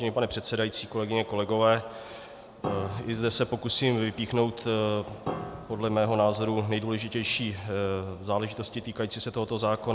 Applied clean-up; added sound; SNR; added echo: none; Piano; 13 dB; none.